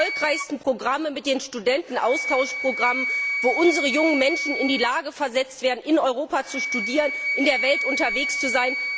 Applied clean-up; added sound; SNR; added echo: none; Wind instrument, woodwind instrument; 4 dB; none.